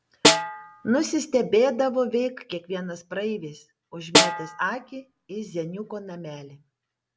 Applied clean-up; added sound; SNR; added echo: none; Snare drum; -3 dB; none.